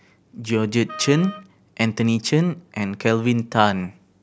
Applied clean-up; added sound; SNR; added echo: none; Wind instrument, woodwind instrument; 17 dB; none.